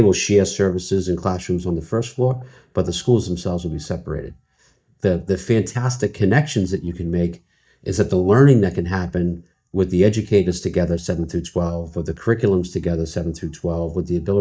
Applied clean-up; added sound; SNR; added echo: neural mask model DeepFilterNet 3.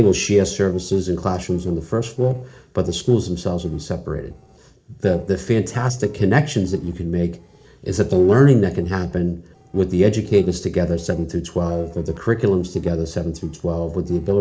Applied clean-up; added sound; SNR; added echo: neural separator model SepFormer DNS4.